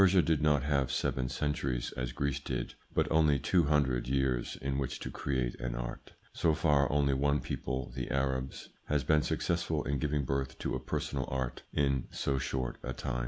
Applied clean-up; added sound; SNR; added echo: none; none; none; none.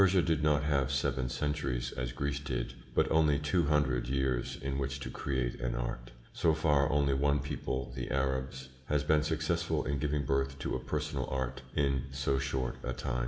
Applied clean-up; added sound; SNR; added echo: none; none; none; reverberation time 1.0 s.